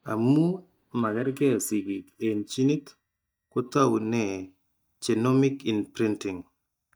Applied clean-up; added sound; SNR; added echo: neural mask model DeepFilterNet 3.